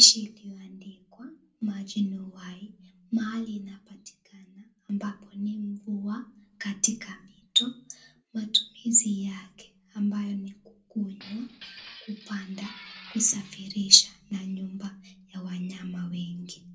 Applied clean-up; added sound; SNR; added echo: none; Glass; 18 dB; reverberation time 0.2 s.